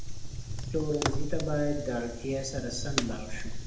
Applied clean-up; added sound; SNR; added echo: none; Fire; -1 dB; reverberation time 0.8 s.